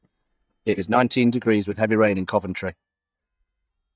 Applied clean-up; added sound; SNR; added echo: neural mask model DeepFilterNet 3.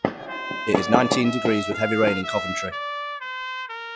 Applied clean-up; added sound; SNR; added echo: classical method log-MMSE.